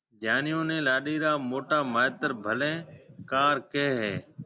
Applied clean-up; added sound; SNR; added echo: none; none; none; none.